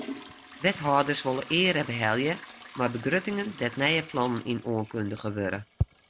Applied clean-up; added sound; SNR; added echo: none; Trickle, dribble / Toilet flush / Hiss; 16 dB; none.